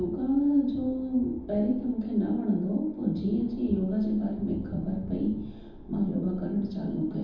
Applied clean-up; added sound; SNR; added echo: none; none; none; reverberation time 0.9 s.